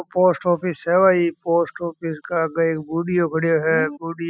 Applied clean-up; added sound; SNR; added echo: classical method spectral subtraction.